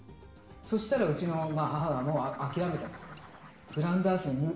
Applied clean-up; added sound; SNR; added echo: none; Bird; 18 dB; reverberation time 1.0 s.